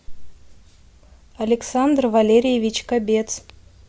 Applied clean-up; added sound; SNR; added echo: none; none; none; none.